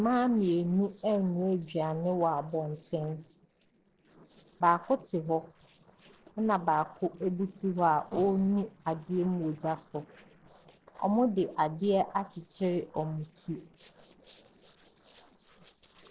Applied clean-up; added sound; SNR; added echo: neural separator model SepFormer DNS4.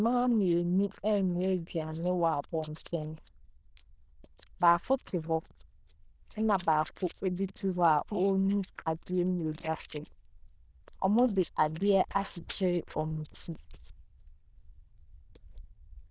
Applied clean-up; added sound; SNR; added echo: neural diffusion model UNIVERSE++.